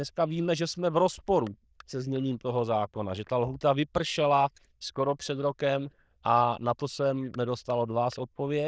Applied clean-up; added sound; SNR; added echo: neural diffusion model UNIVERSE++.